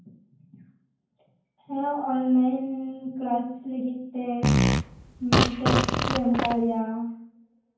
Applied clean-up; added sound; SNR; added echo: none; Fart; -5 dB; reverberation time 0.9 s.